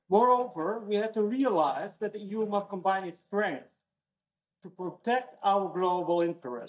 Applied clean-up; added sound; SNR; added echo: neural mask model DeepFilterNet 3.